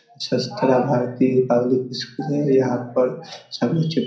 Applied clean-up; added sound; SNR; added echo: none; none; none; reverberation time 0.6 s.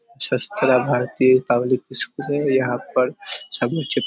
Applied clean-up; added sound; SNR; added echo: none; none; none; none.